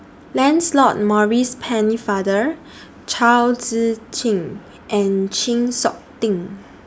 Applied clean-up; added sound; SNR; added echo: none; none; none; none.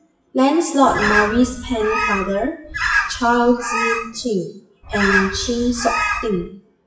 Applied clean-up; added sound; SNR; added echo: classical method WPE with log-MMSE.